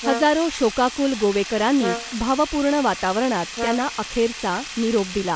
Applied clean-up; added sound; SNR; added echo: none; Brass instrument + Sink (filling or washing); 10 dB; none.